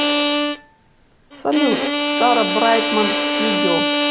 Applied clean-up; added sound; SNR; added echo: none; Bowed string instrument; -2 dB; none.